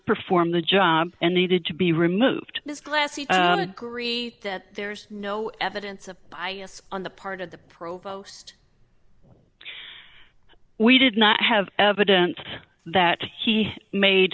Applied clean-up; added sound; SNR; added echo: none; none; none; none.